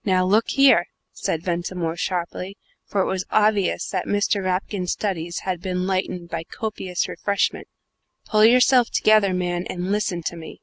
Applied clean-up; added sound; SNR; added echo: none; none; none; none.